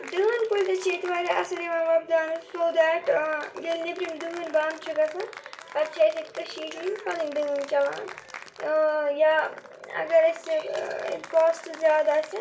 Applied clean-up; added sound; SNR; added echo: none; Applause / Cheering; 18 dB; reverberation time 0.2 s.